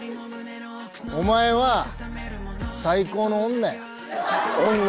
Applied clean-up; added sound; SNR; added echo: none; none; none; none.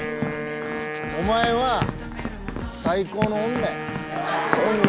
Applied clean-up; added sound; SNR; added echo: none; Run + Wind instrument, woodwind instrument; 3 dB; none.